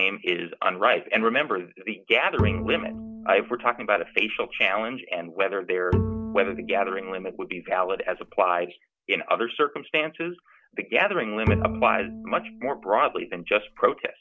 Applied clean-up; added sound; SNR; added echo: none; Bowed string instrument; 6 dB; none.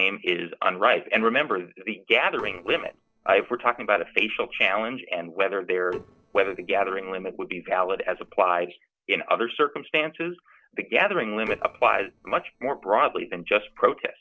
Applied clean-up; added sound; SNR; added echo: neural separator model SepFormer DNS4.